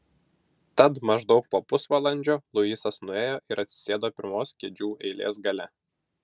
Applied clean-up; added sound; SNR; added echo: none; none; none; none.